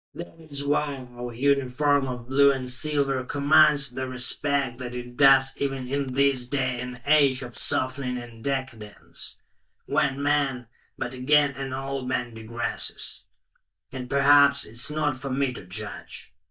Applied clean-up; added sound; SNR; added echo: neural mask model DeepFilterNet 3.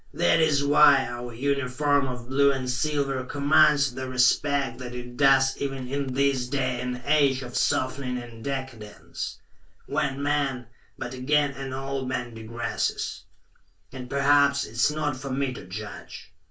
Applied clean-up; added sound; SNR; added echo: none; Gunshot, gunfire; 16 dB; reverberation time 0.1 s.